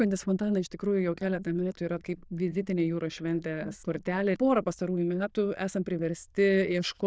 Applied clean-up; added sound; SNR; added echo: neural diffusion model UNIVERSE++.